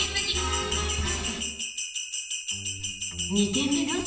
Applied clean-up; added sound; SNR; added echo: none; Bell; 2 dB; reverberation time 0.8 s.